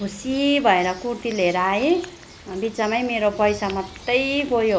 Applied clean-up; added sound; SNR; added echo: none; Bird; 19 dB; none.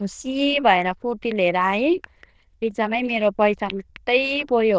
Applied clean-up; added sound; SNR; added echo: neural diffusion model UNIVERSE++.